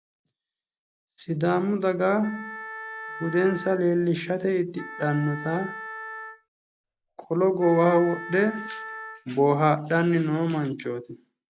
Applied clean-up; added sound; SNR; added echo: none; Wind instrument, woodwind instrument; 13 dB; none.